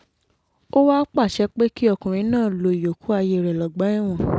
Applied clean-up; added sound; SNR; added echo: none; none; none; none.